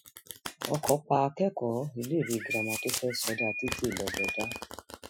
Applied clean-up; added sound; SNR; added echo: classical method Wiener filter.